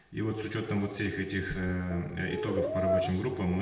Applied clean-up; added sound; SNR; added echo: none; Brass instrument; 1 dB; reverberation time 0.8 s.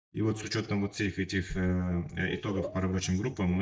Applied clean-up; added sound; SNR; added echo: neural mask model DeepFilterNet 3.